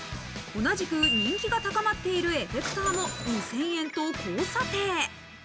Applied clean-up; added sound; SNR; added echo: none; Glockenspiel; 6 dB; none.